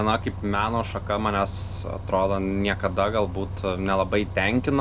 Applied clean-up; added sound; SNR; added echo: none; Bus; 8 dB; none.